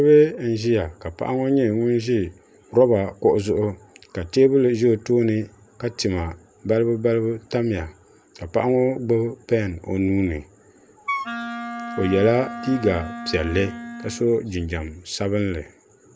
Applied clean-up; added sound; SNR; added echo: none; Wind instrument, woodwind instrument; 10 dB; none.